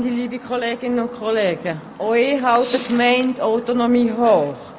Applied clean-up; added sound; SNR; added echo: none; Chirp, tweet; 18 dB; none.